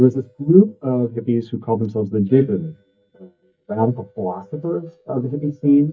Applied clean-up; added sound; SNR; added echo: neural mask model DeepFilterNet 3.